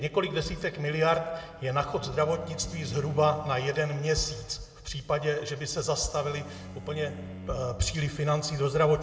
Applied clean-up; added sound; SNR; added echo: none; Bowed string instrument; 16 dB; reverberation time 1.4 s.